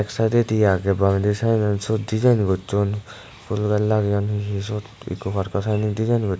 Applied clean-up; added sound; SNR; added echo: none; none; none; none.